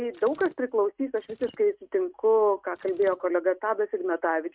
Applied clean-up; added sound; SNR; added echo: neural mask model RNNoise.